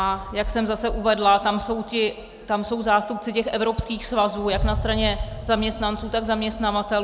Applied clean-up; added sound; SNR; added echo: none; Boom; 11 dB; none.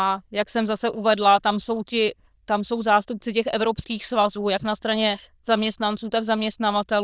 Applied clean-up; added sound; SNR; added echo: neural diffusion model UNIVERSE++.